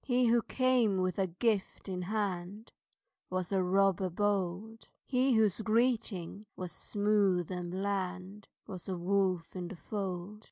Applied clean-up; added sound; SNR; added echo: none; none; none; none.